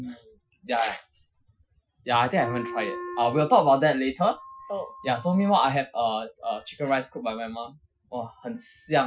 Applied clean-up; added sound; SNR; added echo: classical method Wiener filter.